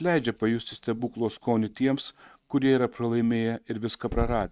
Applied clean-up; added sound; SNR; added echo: neural mask model RNNoise.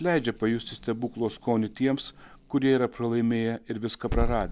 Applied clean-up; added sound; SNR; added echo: none; Growling / Hiss; 8 dB; none.